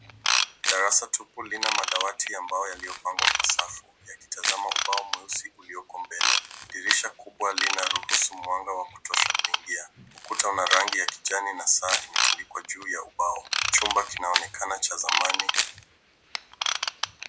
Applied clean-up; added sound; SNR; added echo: none; Camera + Ratchet, pawl / Tools; -1 dB; none.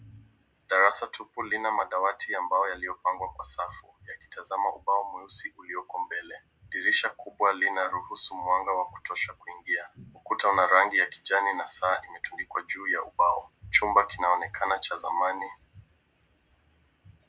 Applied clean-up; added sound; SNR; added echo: none; none; none; none.